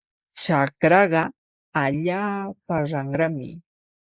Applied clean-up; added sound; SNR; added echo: neural mask model Resemble Enhance denoiser.